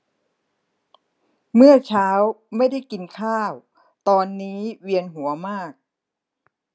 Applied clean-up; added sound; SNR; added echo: none; none; none; none.